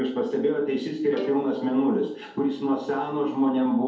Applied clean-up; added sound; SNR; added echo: none; Bowed string instrument; 17 dB; reverberation time 2.1 s.